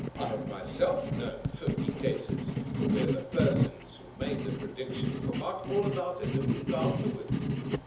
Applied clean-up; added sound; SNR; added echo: none; Writing; -3 dB; reverberation time 0.7 s.